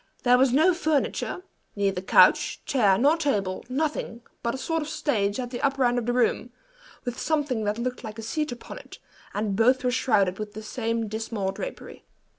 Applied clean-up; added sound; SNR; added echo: none; none; none; none.